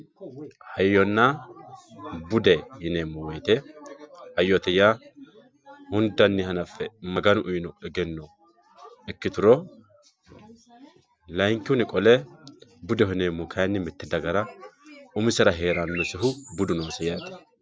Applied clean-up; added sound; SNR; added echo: none; Bird; 12 dB; none.